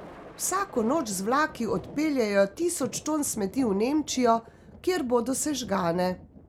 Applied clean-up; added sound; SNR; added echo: none; Thunder; 18 dB; none.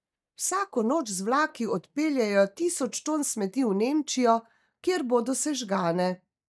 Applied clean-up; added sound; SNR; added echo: neural mask model DeepFilterNet 3.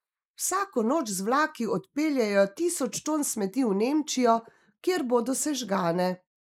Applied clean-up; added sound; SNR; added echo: neural mask model Resemble Enhance denoiser.